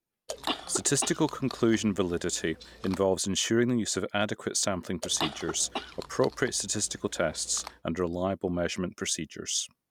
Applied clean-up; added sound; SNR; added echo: none; Chewing, mastication / Cough; 11 dB; none.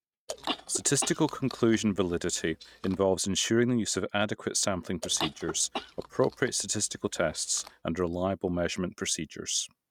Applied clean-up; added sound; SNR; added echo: neural mask model RNNoise.